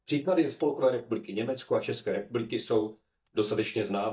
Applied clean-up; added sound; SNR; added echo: neural mask model DeepFilterNet 3.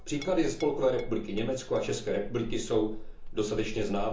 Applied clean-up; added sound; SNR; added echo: none; Chink, clink; 7 dB; reverberation time 0.8 s.